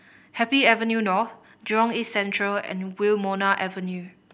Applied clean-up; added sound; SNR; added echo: none; none; none; none.